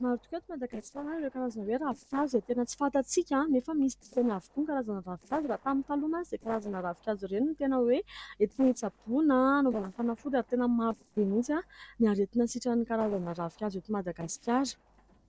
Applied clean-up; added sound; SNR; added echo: neural separator model SepFormer DNS4.